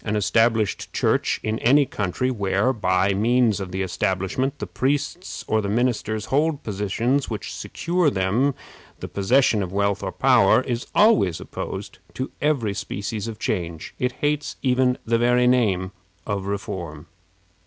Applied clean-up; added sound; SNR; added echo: none; none; none; none.